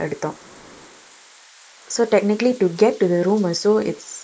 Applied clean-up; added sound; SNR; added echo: neural mask model Resemble Enhance denoiser.